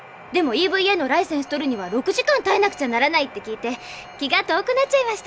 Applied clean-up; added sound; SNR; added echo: none; none; none; none.